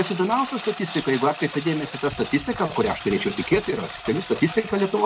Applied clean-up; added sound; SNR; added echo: none; Engine; 13 dB; none.